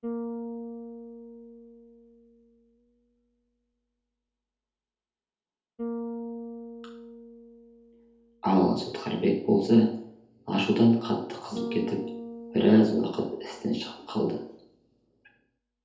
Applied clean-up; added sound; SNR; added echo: none; Bass guitar; 13 dB; reverberation time 2.2 s.